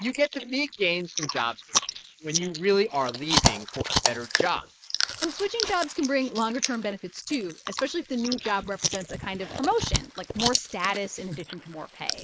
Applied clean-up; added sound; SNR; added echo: neural mask model Resemble Enhance denoiser.